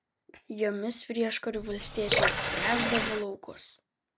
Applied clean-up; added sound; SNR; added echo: none; Water tap, faucet / Water; -4 dB; none.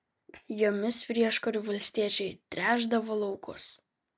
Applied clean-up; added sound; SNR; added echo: none; none; none; none.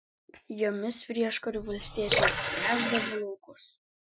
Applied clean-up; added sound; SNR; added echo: classical method Wiener filter.